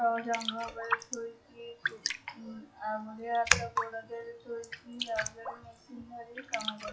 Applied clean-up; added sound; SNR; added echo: classical method WPE with log-MMSE.